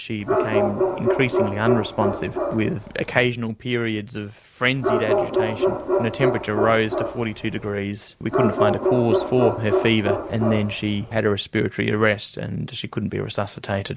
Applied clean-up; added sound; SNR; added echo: none; Bark; 0 dB; none.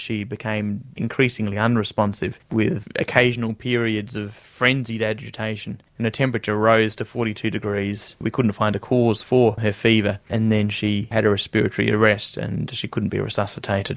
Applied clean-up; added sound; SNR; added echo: none; none; none; none.